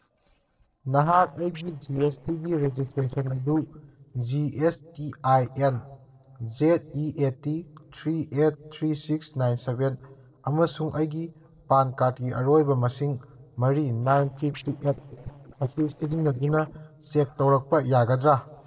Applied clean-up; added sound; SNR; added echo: neural separator model SepFormer DNS4.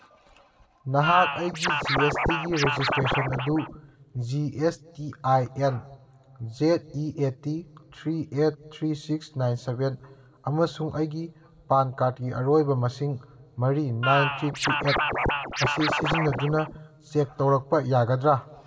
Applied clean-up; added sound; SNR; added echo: none; Scratching (performance technique); 0 dB; reverberation time 2.4 s.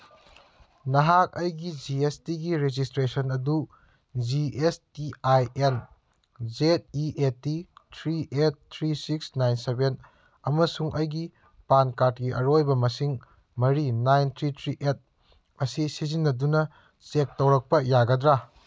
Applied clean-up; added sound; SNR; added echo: none; none; none; none.